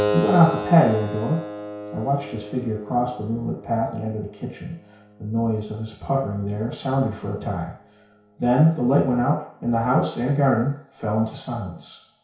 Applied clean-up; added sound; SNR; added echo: none; Keyboard (musical); 11 dB; reverberation time 0.6 s.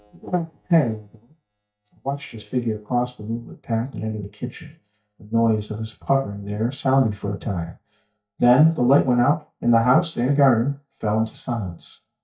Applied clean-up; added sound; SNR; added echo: neural mask model DeepFilterNet 3.